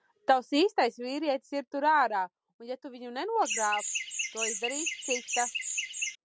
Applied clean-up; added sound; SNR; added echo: none; Chirp, tweet; 3 dB; none.